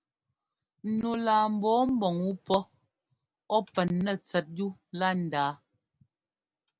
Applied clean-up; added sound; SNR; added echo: none; none; none; none.